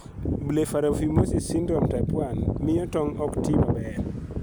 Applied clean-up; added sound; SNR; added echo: none; none; none; none.